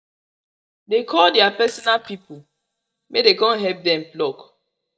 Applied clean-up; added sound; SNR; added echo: neural mask model DeepFilterNet 3.